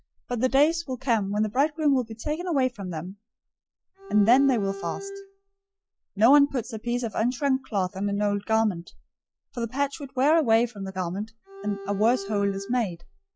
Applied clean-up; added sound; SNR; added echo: classical method log-MMSE.